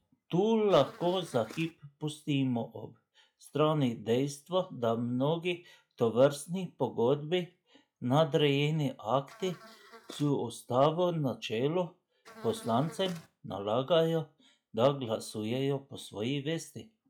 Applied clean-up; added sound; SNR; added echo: classical method log-MMSE.